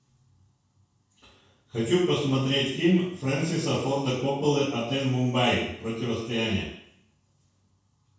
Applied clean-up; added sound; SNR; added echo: none; none; none; reverberation time 0.6 s.